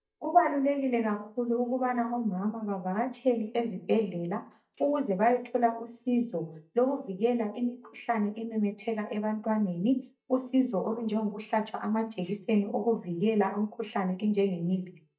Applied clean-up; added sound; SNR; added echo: neural mask model DeepFilterNet 3.